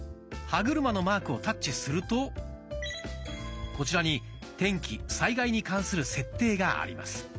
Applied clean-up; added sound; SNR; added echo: none; none; none; none.